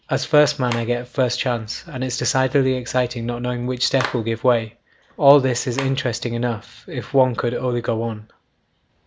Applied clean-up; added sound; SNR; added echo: none; Clapping; 18 dB; none.